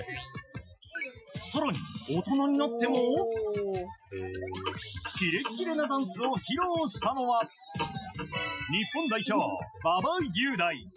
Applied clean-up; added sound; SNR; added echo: classical method Wiener filter.